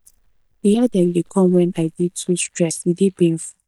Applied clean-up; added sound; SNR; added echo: neural mask model DeepFilterNet 3.